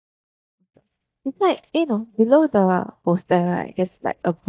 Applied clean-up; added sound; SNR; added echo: neural mask model DeepFilterNet 3.